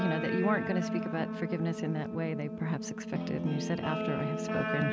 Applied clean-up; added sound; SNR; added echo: none; Guitar; 1 dB; none.